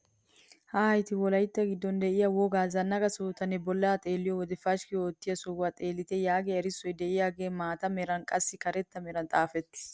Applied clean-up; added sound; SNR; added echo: none; none; none; none.